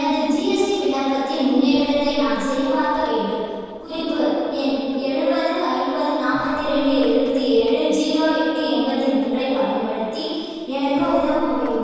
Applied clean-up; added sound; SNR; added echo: neural separator model SepFormer DNS4.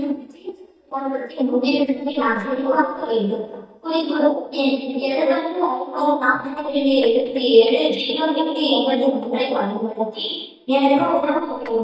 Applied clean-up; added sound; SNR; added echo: neural mask model DeepFilterNet 3.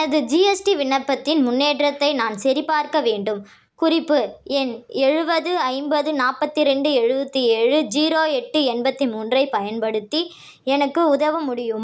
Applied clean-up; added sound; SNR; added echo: none; none; none; none.